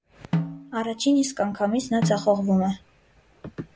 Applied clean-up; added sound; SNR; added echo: none; Snare drum; 7 dB; none.